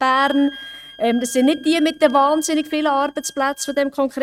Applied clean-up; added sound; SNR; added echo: neural mask model RNNoise.